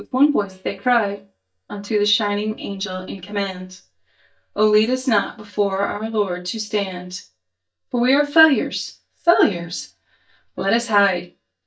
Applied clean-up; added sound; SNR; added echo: neural mask model DeepFilterNet 3.